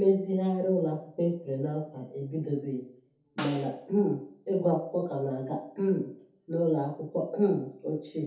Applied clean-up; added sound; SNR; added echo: none; Snare drum; 16 dB; reverberation time 0.5 s.